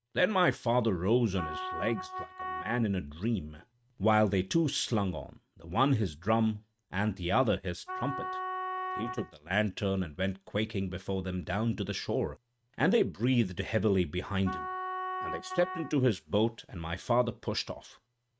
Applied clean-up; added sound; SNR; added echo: neural mask model RNNoise.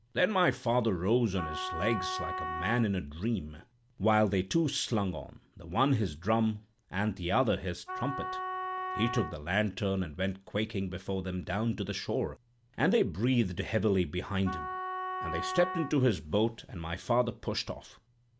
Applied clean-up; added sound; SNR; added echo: none; Wind instrument, woodwind instrument; 7 dB; none.